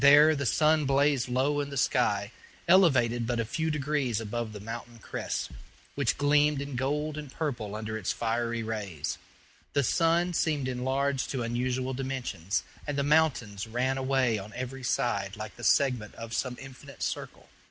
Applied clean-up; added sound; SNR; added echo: none; Bass drum; 13 dB; none.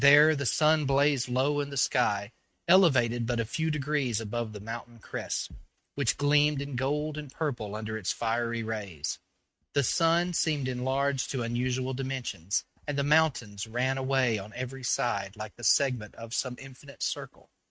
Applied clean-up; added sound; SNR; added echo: neural mask model RNNoise.